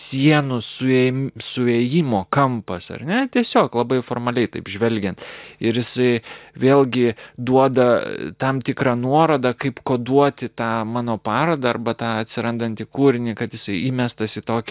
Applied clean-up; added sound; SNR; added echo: none; none; none; none.